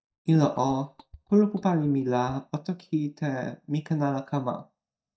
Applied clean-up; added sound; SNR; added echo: neural mask model DeepFilterNet 3.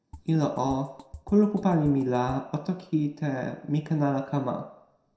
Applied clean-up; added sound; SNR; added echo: none; Drum kit; 20 dB; reverberation time 0.6 s.